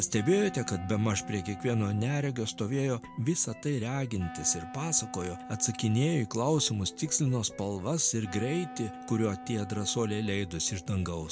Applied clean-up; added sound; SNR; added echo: none; Wind instrument, woodwind instrument; 15 dB; none.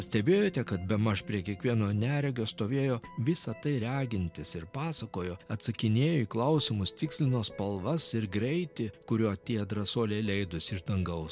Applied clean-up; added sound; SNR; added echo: none; none; none; none.